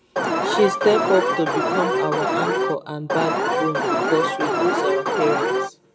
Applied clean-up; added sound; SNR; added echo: none; Alarm; -3 dB; reverberation time 1.7 s.